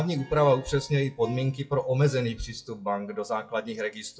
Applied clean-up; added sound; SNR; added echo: classical method WPE with log-MMSE.